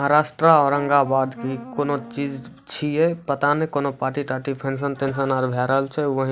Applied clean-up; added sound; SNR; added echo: none; Wind instrument, woodwind instrument; 16 dB; none.